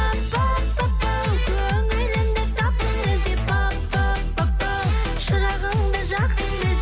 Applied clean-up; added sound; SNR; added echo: none; none; none; none.